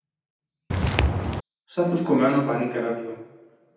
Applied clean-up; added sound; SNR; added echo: none; Walk, footsteps; -4 dB; reverberation time 0.9 s.